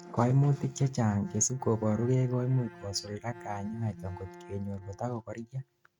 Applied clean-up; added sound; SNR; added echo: neural mask model RNNoise.